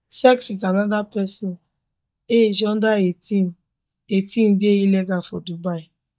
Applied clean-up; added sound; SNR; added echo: neural mask model DeepFilterNet 3.